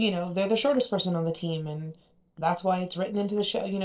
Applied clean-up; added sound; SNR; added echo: neural separator model SepFormer DNS4.